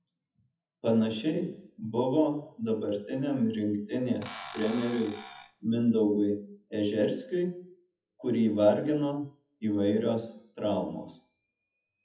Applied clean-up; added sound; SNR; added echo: classical method WPE with log-MMSE.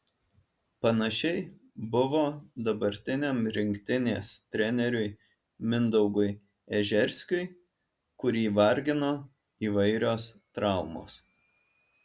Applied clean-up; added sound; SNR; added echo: none; none; none; none.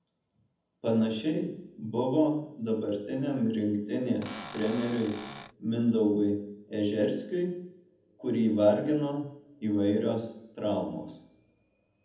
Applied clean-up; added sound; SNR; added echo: none; Cupboard open or close / Door; 14 dB; reverberation time 0.8 s.